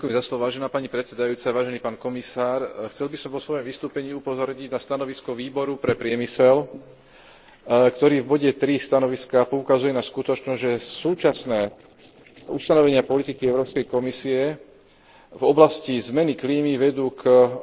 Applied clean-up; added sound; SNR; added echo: neural separator model SepFormer DNS4.